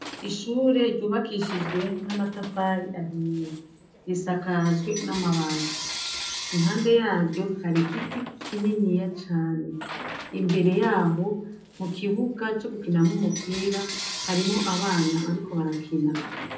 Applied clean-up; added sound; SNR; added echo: none; Coin (dropping) / Bell; 11 dB; reverberation time 0.6 s.